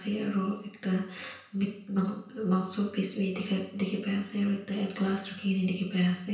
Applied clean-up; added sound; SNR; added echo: none; none; none; reverberation time 0.5 s.